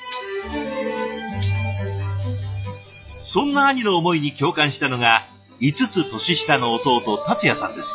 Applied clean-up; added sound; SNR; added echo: classical method log-MMSE.